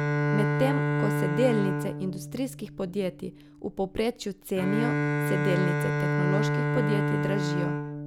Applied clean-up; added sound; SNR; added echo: none; Bowed string instrument; -3 dB; none.